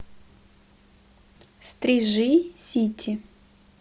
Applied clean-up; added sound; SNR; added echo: none; none; none; none.